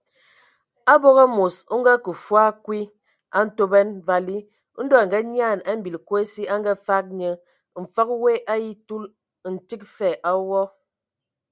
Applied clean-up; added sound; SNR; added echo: none; none; none; none.